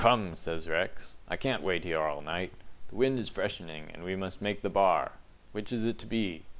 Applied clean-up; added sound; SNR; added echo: none; none; none; none.